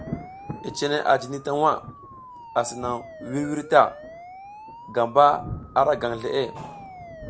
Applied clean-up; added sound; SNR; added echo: none; Thunder + Siren; 15 dB; none.